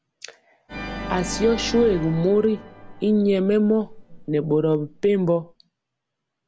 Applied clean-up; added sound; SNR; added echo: none; Organ; 14 dB; none.